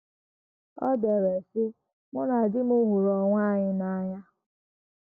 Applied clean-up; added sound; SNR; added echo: none; none; none; none.